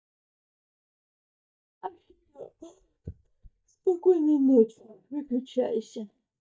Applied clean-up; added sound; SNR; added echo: neural mask model DeepFilterNet 3.